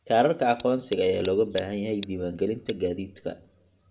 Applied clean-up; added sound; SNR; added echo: none; Tick; 15 dB; reverberation time 0.4 s.